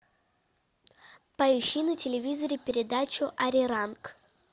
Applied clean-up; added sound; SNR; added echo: none; none; none; none.